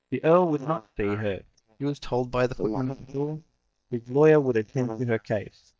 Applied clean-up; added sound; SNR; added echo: neural mask model DeepFilterNet 3.